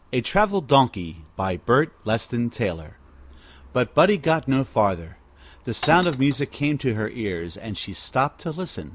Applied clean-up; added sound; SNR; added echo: none; Glass; 12 dB; none.